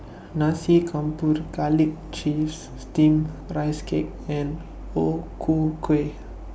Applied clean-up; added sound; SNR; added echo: none; none; none; none.